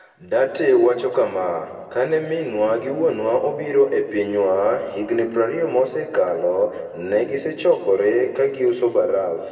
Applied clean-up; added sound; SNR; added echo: none; none; none; reverberation time 1.7 s.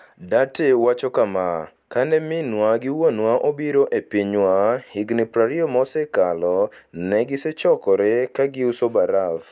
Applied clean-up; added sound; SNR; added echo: none; none; none; none.